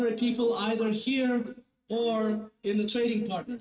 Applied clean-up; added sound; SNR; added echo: neural mask model RNNoise.